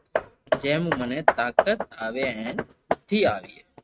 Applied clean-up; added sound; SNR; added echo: neural mask model RNNoise.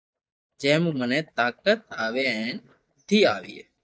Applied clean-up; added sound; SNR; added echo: neural mask model DeepFilterNet 3.